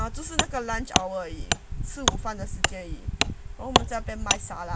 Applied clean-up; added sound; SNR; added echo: none; Wood; -2 dB; none.